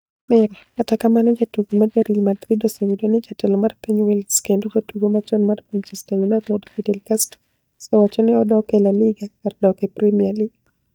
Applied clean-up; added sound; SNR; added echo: neural mask model DeepFilterNet 3.